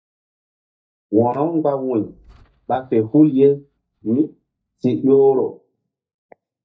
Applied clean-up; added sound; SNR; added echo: neural mask model DeepFilterNet 3.